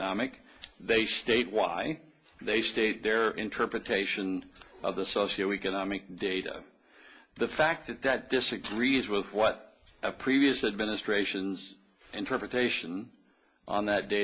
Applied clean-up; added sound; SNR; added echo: none; none; none; none.